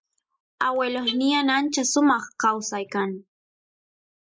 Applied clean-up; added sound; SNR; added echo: neural mask model Resemble Enhance denoiser.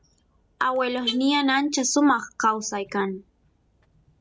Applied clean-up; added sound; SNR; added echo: none; Alarm / Car; 16 dB; none.